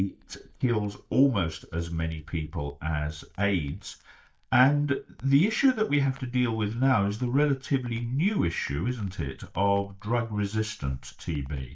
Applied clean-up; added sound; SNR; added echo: neural mask model DeepFilterNet 3.